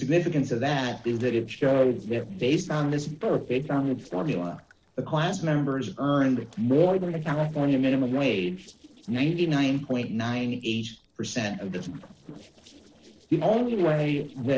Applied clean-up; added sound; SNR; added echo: neural separator model SepFormer DNS4.